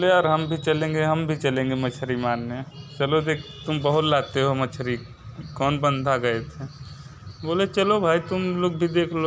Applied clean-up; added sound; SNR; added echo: none; none; none; none.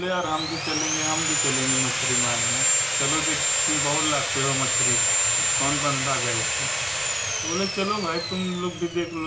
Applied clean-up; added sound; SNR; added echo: none; Sawing; -5 dB; reverberation time 0.3 s.